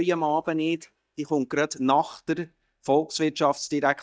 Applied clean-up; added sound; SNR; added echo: neural mask model DeepFilterNet 3.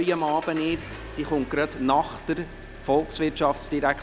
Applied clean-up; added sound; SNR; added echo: none; Engine; 14 dB; none.